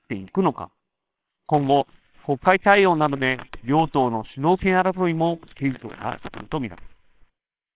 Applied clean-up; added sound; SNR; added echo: neural separator model SepFormer WHAMR!.